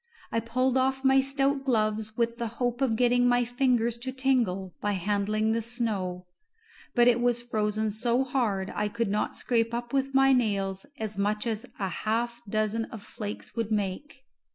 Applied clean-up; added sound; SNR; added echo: none; none; none; none.